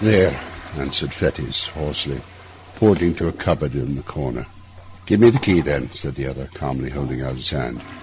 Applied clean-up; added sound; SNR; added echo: none; Toilet flush; 18 dB; none.